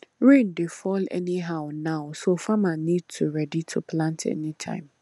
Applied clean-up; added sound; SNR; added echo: none; none; none; none.